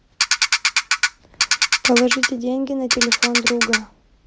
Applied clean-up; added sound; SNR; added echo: none; Ratchet, pawl; -5 dB; none.